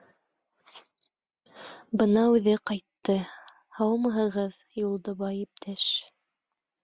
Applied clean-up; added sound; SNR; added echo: none; none; none; none.